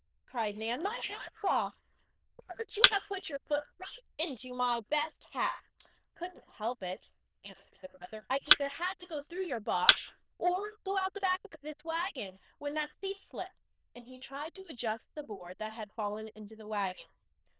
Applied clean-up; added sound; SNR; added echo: neural diffusion model UNIVERSE++.